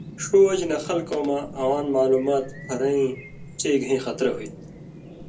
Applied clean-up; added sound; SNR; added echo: none; Chirp, tweet; 17 dB; reverberation time 0.2 s.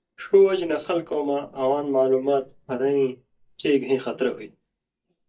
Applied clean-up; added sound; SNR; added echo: neural mask model DeepFilterNet 3.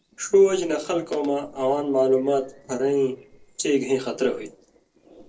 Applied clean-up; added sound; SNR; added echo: neural separator model SepFormer DNS4.